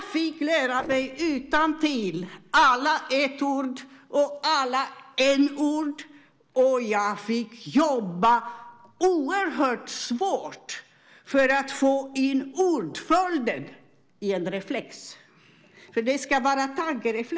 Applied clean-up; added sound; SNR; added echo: neural separator model SepFormer DNS4.